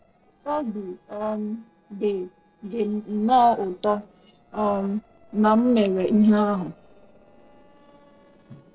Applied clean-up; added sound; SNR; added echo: neural separator model SepFormer DNS4.